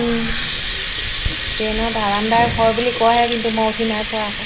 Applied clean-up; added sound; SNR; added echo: none; Water tap, faucet; 4 dB; none.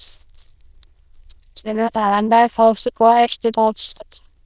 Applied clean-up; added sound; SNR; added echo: neural diffusion model UNIVERSE++.